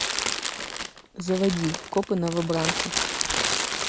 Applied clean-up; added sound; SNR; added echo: none; Crumpling, crinkling; 0 dB; none.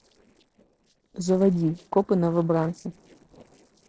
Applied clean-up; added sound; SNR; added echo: neural separator model SepFormer DNS4.